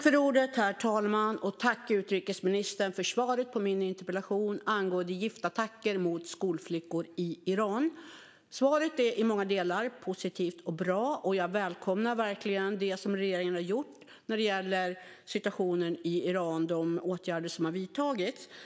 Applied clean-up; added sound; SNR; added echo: none; none; none; none.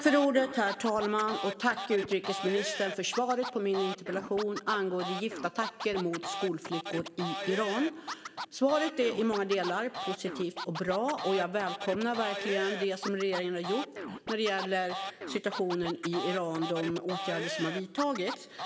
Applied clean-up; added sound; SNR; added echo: none; Scratching (performance technique); 8 dB; reverberation time 1.2 s.